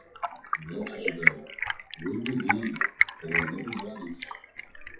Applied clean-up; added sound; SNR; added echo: classical method WPE with log-MMSE.